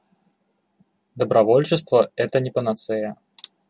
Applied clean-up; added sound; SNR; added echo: none; none; none; none.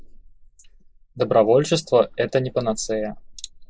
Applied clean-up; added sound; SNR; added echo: neural mask model Resemble Enhance denoiser.